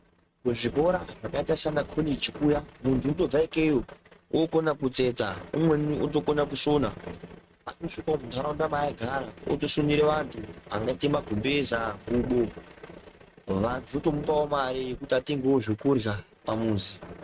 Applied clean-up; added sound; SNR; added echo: neural mask model RNNoise.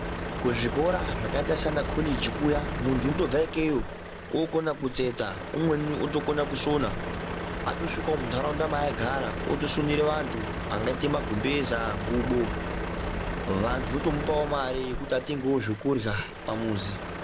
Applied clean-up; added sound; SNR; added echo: none; Truck; 4 dB; none.